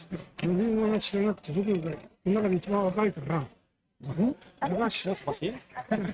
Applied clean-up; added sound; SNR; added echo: neural mask model RNNoise.